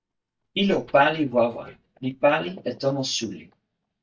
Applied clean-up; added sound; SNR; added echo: neural mask model DeepFilterNet 3.